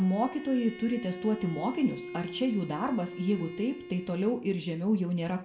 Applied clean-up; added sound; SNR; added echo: none; Bowed string instrument; 13 dB; reverberation time 0.4 s.